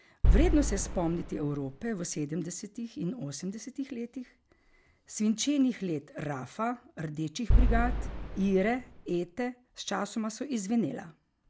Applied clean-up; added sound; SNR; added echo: none; Boom; -4 dB; none.